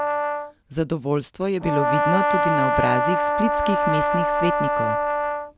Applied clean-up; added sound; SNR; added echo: none; Brass instrument; -4 dB; none.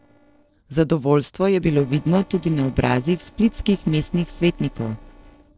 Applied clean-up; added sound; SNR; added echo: neural separator model SepFormer DNS4.